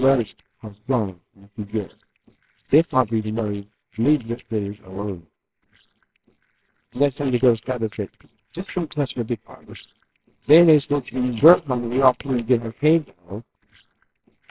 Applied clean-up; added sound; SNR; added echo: neural separator model SepFormer WHAMR!.